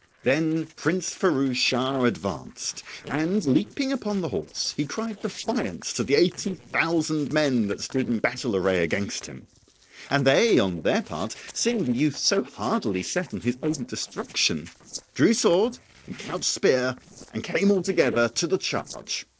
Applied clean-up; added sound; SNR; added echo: neural separator model SepFormer DNS4.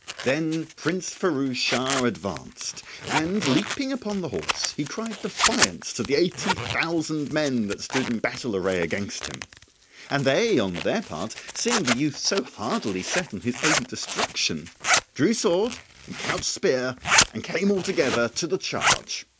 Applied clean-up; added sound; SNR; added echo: none; Zipper (clothing); 4 dB; none.